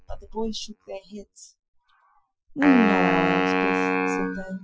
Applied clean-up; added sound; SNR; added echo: classical method Wiener filter.